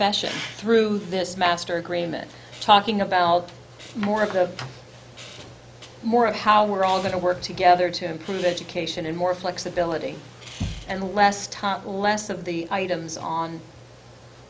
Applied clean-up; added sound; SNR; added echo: none; none; none; none.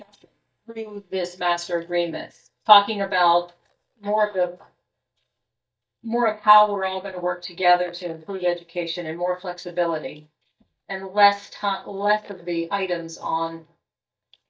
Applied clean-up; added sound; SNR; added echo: neural mask model DeepFilterNet 3.